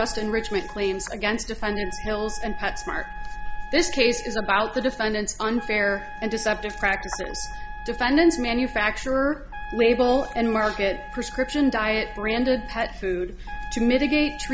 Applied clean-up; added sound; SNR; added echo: none; Trumpet; 15 dB; none.